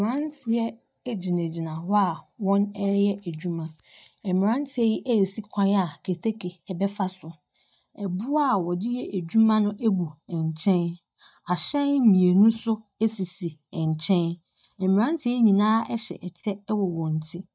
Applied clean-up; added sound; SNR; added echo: neural mask model DeepFilterNet 3.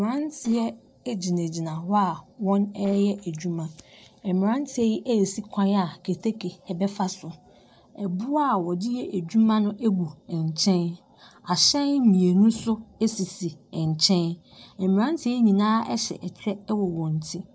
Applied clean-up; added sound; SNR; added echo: neural separator model SepFormer DNS4.